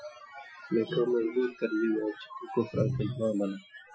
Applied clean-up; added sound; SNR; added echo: classical method Wiener filter.